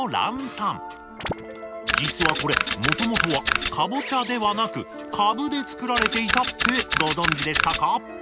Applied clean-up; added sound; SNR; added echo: none; Camera; 0 dB; none.